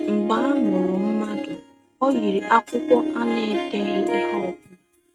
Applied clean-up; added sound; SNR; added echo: neural mask model RNNoise.